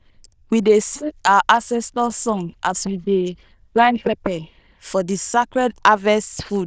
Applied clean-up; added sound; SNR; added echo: neural diffusion model UNIVERSE++.